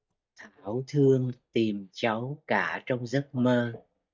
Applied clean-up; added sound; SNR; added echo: neural mask model DeepFilterNet 3.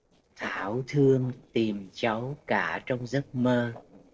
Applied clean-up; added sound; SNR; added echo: neural separator model SepFormer DNS4.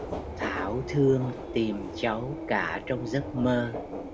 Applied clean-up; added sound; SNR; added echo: none; Subway, metro, underground; 8 dB; none.